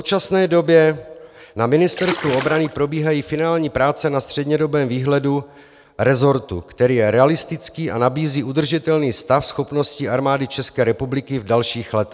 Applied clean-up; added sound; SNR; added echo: none; Splash, splatter; 10 dB; none.